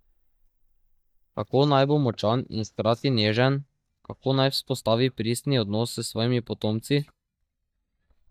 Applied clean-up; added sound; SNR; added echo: neural mask model DeepFilterNet 3.